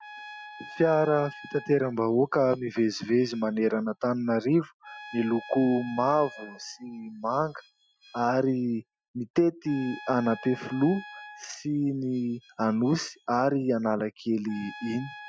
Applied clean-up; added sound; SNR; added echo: classical method Wiener filter.